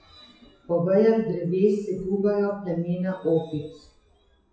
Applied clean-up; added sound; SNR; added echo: classical method WPE with log-MMSE.